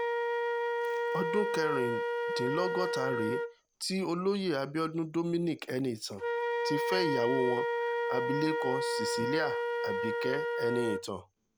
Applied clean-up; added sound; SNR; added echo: none; Wind instrument, woodwind instrument; -1 dB; none.